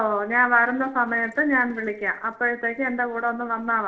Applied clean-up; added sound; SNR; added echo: neural separator model SepFormer DNS4.